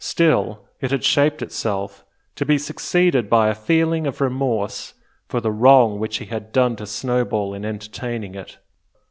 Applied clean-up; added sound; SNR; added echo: none; none; none; none.